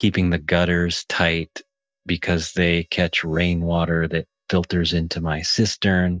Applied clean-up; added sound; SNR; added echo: neural mask model DeepFilterNet 3.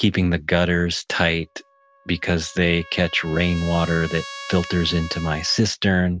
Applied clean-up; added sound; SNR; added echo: none; Trumpet; 18 dB; none.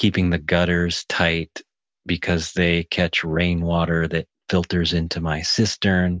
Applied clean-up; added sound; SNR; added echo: none; none; none; none.